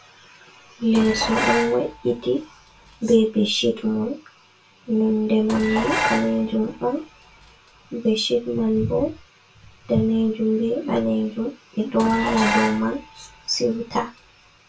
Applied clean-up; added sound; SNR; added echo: none; Dishes, pots, and pans; 7 dB; reverberation time 0.2 s.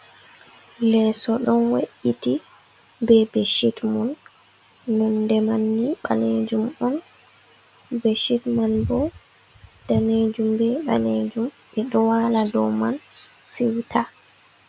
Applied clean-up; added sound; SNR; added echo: none; none; none; none.